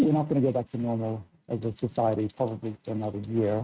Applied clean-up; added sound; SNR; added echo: neural mask model RNNoise.